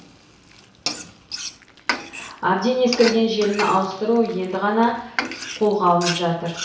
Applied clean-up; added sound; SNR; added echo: none; Frying (food); 10 dB; reverberation time 0.6 s.